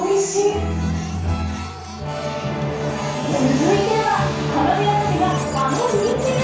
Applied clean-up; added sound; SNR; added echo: none; Printer; 16 dB; reverberation time 0.6 s.